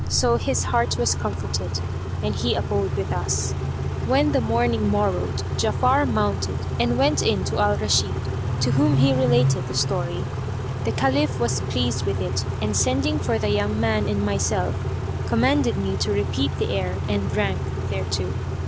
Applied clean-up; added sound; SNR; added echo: none; Idling / Accelerating, revving, vroom / Car; 1 dB; none.